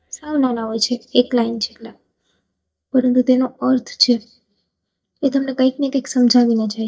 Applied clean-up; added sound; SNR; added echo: neural mask model DeepFilterNet 3.